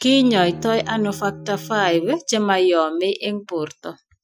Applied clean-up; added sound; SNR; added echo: classical method Wiener filter.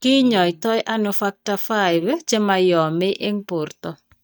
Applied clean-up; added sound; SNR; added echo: neural mask model DeepFilterNet 3.